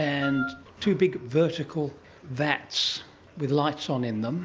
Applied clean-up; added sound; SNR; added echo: none; Wind instrument, woodwind instrument; 8 dB; none.